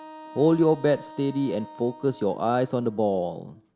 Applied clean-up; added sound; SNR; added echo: none; Wind instrument, woodwind instrument; 20 dB; none.